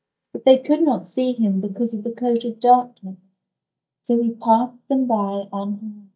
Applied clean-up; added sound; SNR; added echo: neural mask model DeepFilterNet 3.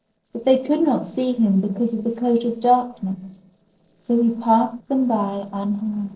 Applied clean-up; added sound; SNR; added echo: neural separator model SepFormer DNS4.